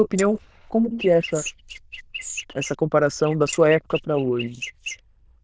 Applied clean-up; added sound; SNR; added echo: neural diffusion model UNIVERSE++.